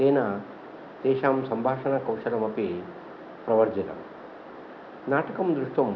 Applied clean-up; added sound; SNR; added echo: none; none; none; none.